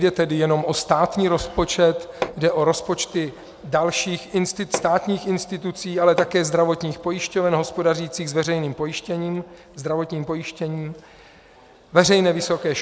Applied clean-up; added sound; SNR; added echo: none; Hammer; 11 dB; none.